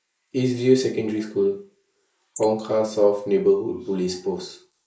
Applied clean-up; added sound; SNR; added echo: neural mask model Resemble Enhance denoiser.